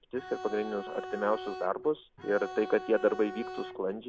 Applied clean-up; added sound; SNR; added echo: none; Bowed string instrument; 11 dB; none.